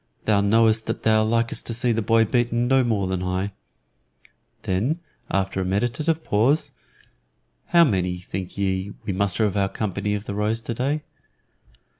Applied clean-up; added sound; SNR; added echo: none; none; none; none.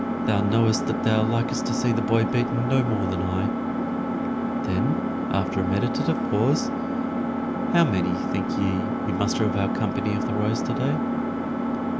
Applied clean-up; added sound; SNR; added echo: none; Engine; -1 dB; none.